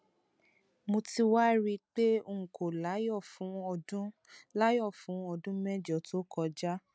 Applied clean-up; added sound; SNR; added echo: none; none; none; none.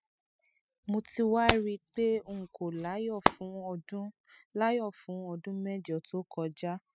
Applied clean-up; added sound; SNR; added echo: classical method spectral subtraction.